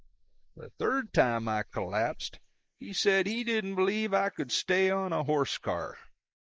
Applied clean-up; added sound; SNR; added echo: neural mask model Resemble Enhance denoiser.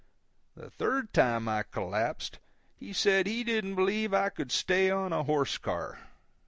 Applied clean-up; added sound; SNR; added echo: none; none; none; none.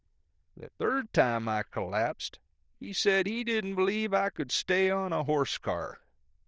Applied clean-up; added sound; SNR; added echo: neural diffusion model UNIVERSE++.